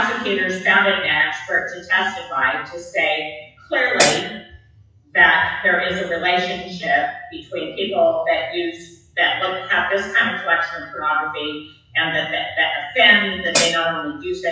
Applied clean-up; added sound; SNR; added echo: classical method WPE with log-MMSE.